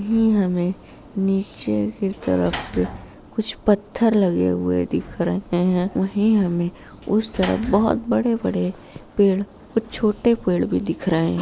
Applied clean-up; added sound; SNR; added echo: none; Sliding door / Slam; 19 dB; none.